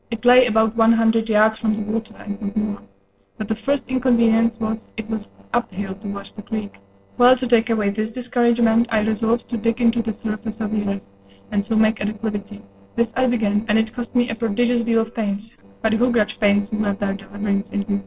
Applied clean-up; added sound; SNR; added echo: neural separator model SepFormer DNS4.